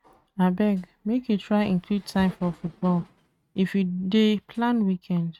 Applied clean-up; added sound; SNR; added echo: neural mask model RNNoise.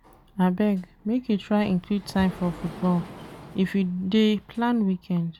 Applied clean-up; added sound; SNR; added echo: none; Sliding door; 20 dB; none.